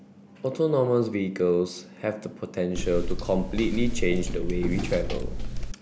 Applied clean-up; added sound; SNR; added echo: none; Walk, footsteps; 0 dB; none.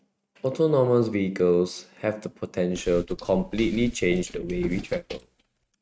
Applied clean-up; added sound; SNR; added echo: neural mask model RNNoise.